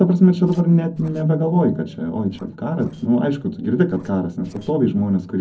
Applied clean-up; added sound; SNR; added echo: neural separator model SepFormer DNS4.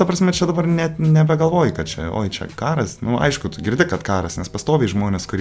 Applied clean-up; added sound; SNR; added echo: none; none; none; none.